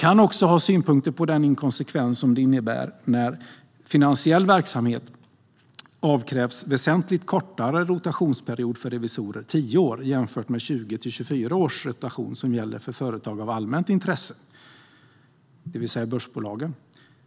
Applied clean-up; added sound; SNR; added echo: none; none; none; none.